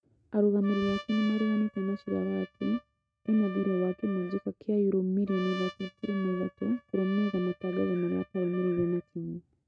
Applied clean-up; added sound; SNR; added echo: neural mask model RNNoise.